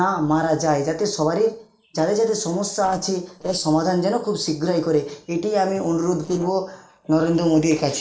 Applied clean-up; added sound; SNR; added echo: neural separator model SepFormer DNS4.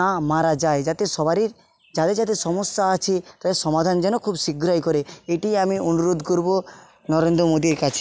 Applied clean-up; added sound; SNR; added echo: none; none; none; none.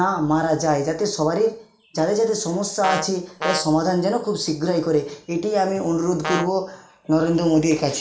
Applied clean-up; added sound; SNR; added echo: none; Brass instrument; 7 dB; reverberation time 0.4 s.